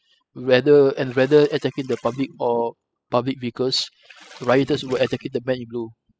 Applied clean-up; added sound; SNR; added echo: classical method spectral subtraction.